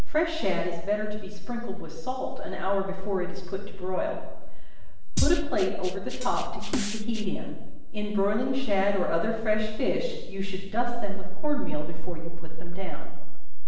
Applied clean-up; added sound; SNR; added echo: none; Drum kit; 13 dB; reverberation time 0.9 s.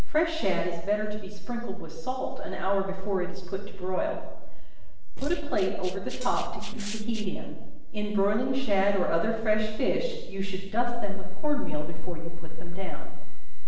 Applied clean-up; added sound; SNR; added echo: neural separator model SepFormer DNS4.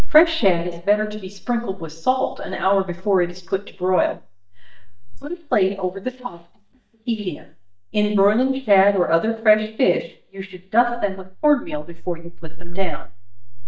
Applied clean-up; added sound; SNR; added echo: neural mask model DeepFilterNet 3.